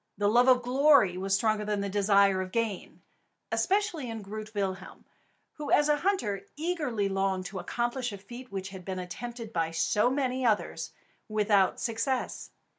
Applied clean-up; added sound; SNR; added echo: none; none; none; none.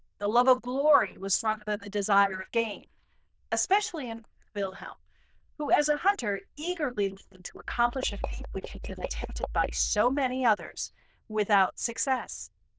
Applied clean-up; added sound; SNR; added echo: neural diffusion model UNIVERSE++.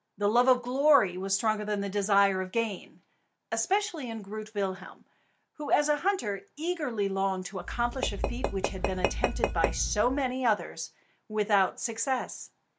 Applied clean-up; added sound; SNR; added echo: none; Tap / Glass; 2 dB; none.